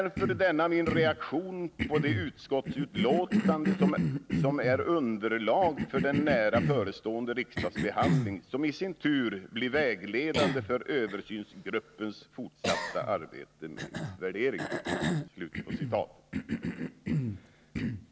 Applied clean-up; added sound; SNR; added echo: none; Cough; 3 dB; none.